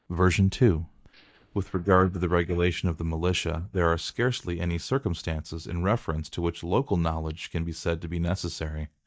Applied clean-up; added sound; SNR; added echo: neural mask model DeepFilterNet 3.